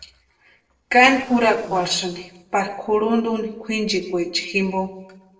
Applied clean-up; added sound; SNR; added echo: neural separator model SepFormer DNS4.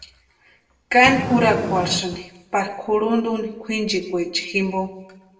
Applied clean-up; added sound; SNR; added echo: none; Fire; 10 dB; reverberation time 0.6 s.